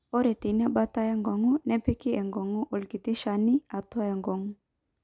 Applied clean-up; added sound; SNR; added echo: none; none; none; none.